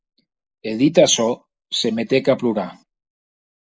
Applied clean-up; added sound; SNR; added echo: neural mask model Resemble Enhance denoiser.